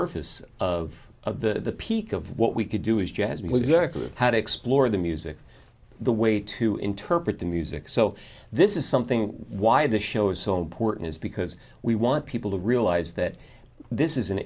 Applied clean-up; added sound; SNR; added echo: none; none; none; none.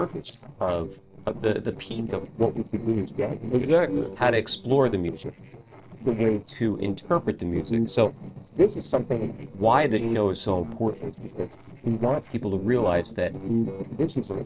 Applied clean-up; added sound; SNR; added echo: neural separator model SepFormer DNS4.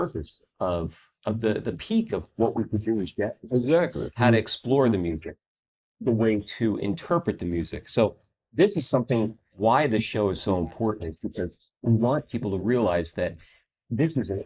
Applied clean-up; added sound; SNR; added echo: neural mask model Resemble Enhance denoiser.